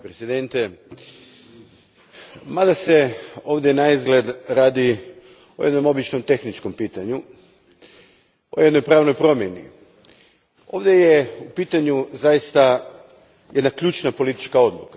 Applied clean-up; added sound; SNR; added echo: none; none; none; none.